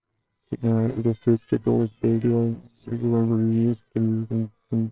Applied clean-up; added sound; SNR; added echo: neural separator model SepFormer WHAMR!.